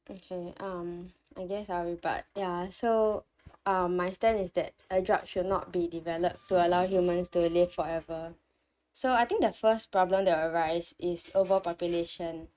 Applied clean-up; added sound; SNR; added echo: neural mask model RNNoise.